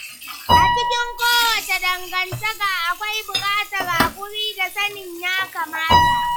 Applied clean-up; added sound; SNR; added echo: classical method log-MMSE.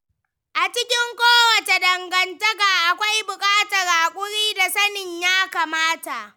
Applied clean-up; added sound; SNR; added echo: none; none; none; none.